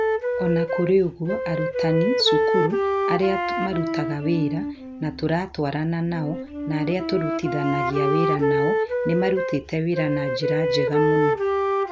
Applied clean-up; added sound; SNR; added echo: none; Wind instrument, woodwind instrument; -1 dB; none.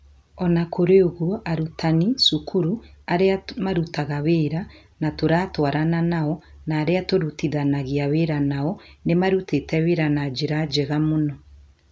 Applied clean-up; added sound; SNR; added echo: none; none; none; none.